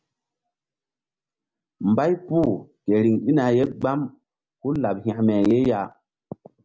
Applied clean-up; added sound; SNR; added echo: none; none; none; none.